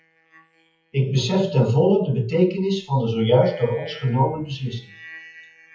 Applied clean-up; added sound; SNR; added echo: classical method WPE with log-MMSE.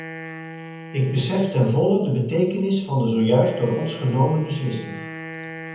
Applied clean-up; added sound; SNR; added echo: none; Wind instrument, woodwind instrument; 15 dB; reverberation time 1.1 s.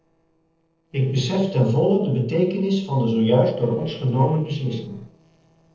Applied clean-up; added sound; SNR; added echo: neural separator model SepFormer DNS4.